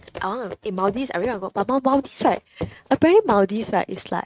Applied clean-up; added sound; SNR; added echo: neural mask model RNNoise.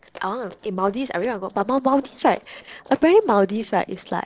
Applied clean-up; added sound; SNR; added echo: neural separator model SepFormer DNS4.